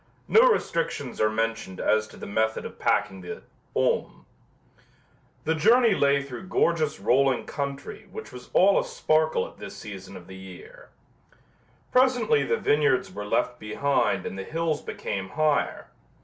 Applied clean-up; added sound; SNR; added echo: none; none; none; none.